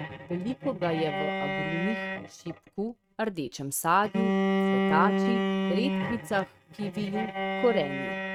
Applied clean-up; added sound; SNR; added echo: neural mask model RNNoise.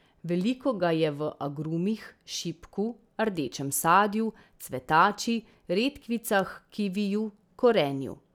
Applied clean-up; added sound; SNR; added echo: none; none; none; none.